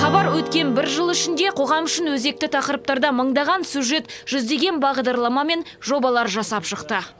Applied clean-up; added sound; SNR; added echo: none; Strum; 11 dB; none.